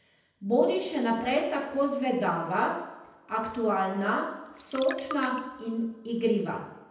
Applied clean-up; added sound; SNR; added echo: none; Trickle, dribble; 14 dB; reverberation time 0.9 s.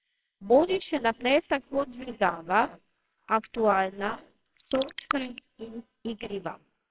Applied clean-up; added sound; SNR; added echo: neural separator model SepFormer WHAMR!.